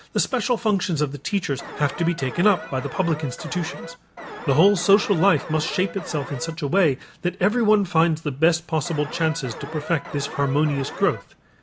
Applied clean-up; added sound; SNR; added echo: none; Alarm; 13 dB; none.